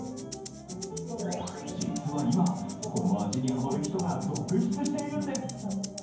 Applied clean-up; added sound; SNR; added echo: none; Rattle (instrument); 14 dB; reverberation time 0.9 s.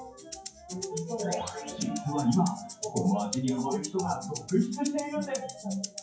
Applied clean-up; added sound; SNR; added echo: classical method WPE with log-MMSE.